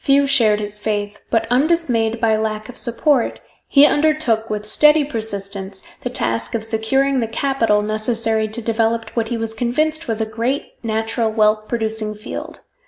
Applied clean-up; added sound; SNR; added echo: none; none; none; none.